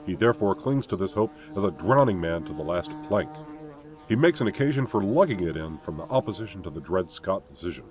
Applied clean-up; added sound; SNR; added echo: none; Buzz / Bird; 17 dB; none.